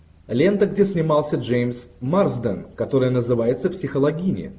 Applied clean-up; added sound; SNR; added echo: none; none; none; none.